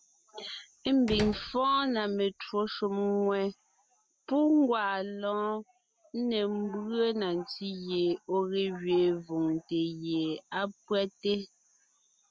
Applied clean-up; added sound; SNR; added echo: none; Slam; 13 dB; none.